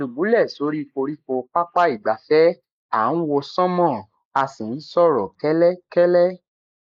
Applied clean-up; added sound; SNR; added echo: neural mask model Resemble Enhance denoiser.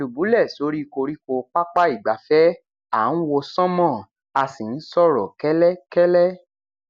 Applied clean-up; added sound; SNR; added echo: none; none; none; none.